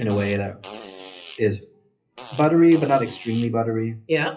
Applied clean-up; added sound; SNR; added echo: classical method WPE with log-MMSE.